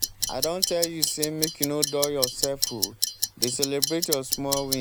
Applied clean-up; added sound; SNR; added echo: none; Clock; 0 dB; none.